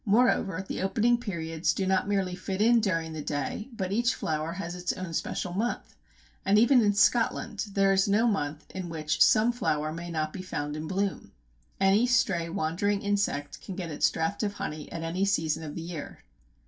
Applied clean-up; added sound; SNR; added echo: none; none; none; reverberation time 0.2 s.